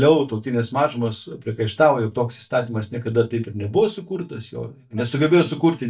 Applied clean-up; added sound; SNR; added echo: neural mask model DeepFilterNet 3.